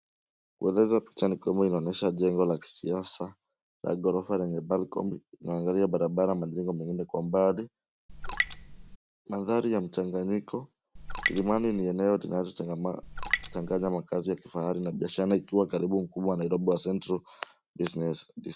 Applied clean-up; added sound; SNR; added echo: none; Raindrop; 4 dB; none.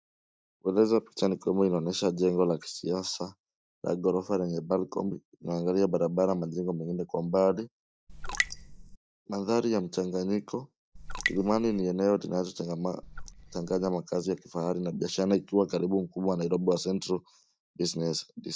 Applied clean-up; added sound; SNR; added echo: neural mask model DeepFilterNet 3.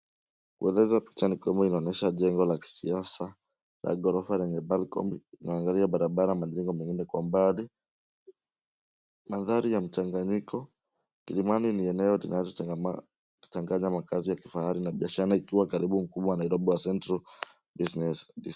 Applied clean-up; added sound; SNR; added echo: none; none; none; none.